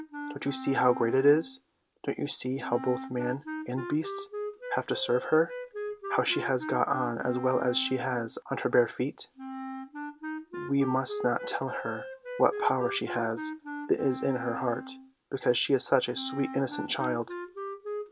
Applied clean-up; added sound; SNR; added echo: none; Wind instrument, woodwind instrument; 10 dB; none.